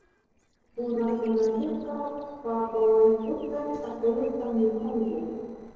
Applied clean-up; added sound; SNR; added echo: neural separator model SepFormer DNS4.